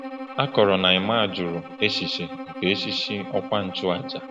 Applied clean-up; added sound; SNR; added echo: none; Bowed string instrument; 11 dB; none.